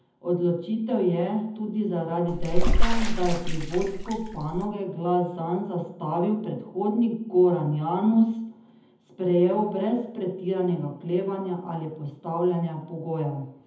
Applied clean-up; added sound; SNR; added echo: none; Bathtub (filling or washing) / Water / Splash, splatter; -5 dB; reverberation time 0.8 s.